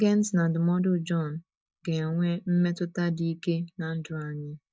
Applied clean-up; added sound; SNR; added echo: neural mask model DeepFilterNet 3.